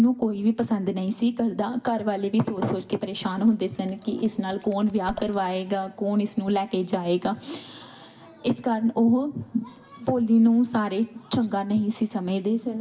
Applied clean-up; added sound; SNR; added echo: none; Scissors; 19 dB; reverberation time 0.7 s.